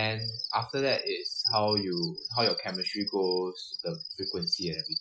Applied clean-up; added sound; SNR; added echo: classical method Wiener filter.